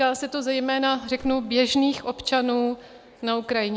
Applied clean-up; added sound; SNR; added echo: none; Whoosh, swoosh, swish; 20 dB; none.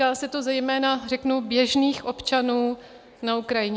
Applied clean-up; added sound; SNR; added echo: none; none; none; none.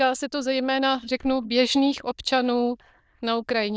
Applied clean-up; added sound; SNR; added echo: neural diffusion model UNIVERSE++.